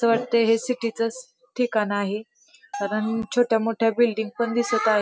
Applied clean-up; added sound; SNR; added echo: none; Bell; 18 dB; none.